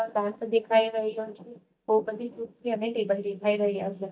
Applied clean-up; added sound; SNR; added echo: neural mask model DeepFilterNet 3.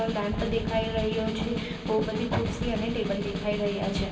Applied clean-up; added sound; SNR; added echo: none; Snare drum; 6 dB; reverberation time 2.4 s.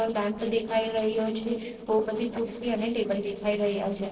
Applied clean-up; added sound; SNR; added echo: neural separator model SepFormer DNS4.